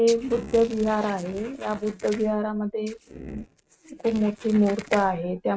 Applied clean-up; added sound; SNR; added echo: neural mask model RNNoise.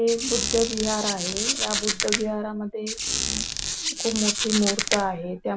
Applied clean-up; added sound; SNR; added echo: none; Squeak; 1 dB; none.